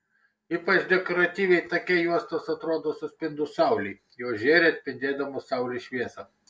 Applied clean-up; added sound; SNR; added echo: none; none; none; none.